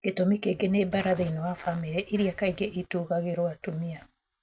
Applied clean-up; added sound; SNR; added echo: none; Fart; 18 dB; none.